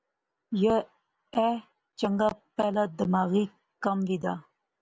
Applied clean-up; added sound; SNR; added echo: none; none; none; none.